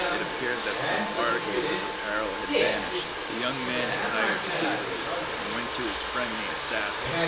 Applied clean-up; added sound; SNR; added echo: none; Domestic sounds, home sounds; -3 dB; none.